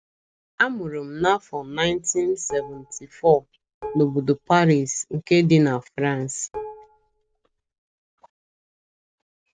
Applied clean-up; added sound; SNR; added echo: none; Dishes, pots, and pans; 15 dB; none.